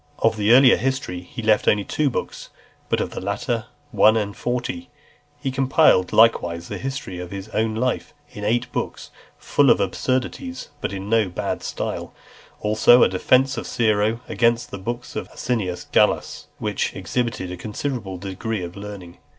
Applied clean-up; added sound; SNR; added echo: none; none; none; none.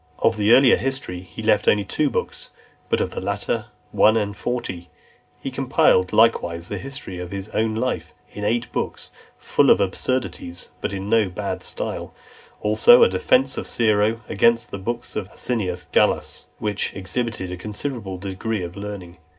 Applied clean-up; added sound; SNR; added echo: none; none; none; reverberation time 0.3 s.